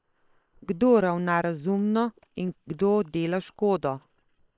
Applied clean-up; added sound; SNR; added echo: neural separator model SepFormer WHAM!.